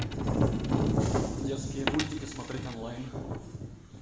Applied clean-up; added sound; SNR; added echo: none; Coin (dropping); 12 dB; reverberation time 1.1 s.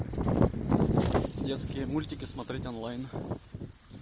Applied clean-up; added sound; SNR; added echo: none; none; none; none.